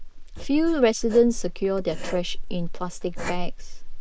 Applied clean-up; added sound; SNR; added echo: neural mask model Resemble Enhance denoiser.